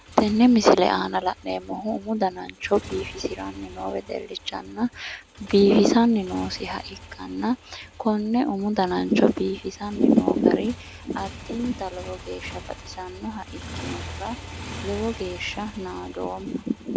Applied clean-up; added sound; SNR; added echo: none; Motorcycle; 16 dB; none.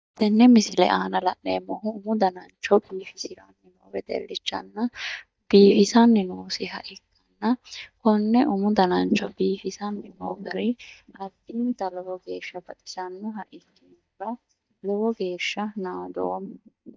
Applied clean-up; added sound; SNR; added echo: neural mask model DeepFilterNet 3.